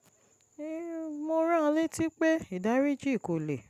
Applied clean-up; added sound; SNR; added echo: none; none; none; none.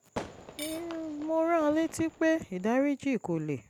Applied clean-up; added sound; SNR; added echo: none; Cutlery, silverware / Dishes, pots, and pans + Fireworks; 15 dB; none.